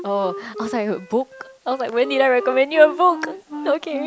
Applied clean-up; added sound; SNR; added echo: none; Wind instrument, woodwind instrument; 13 dB; none.